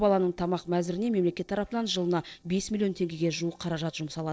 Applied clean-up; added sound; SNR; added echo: neural separator model SepFormer DNS4.